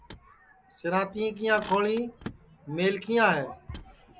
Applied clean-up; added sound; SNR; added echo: none; Motor vehicle (road); 19 dB; none.